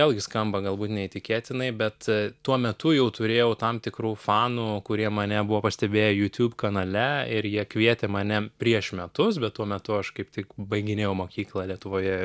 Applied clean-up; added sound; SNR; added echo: none; none; none; none.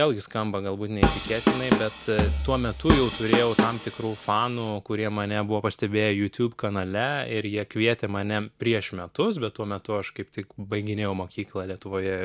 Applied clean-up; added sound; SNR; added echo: none; Drum kit; -1 dB; none.